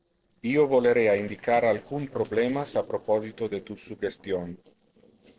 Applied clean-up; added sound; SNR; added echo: neural separator model SepFormer DNS4.